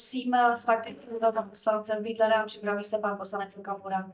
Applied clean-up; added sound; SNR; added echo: neural mask model DeepFilterNet 3.